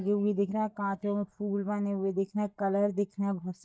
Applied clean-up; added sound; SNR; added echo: neural mask model DeepFilterNet 3.